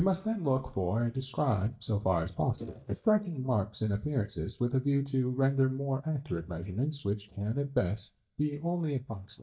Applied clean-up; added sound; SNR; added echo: neural mask model DeepFilterNet 3.